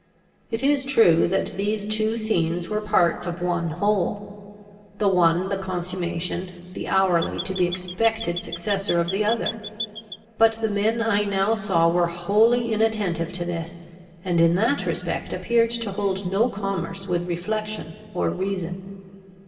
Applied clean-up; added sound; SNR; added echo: none; Squeak / Chirp, tweet; 2 dB; reverberation time 2.9 s.